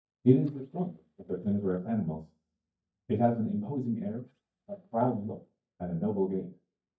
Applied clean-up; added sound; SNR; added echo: neural mask model DeepFilterNet 3.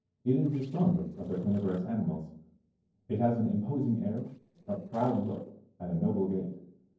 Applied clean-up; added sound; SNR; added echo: neural separator model SepFormer DNS4.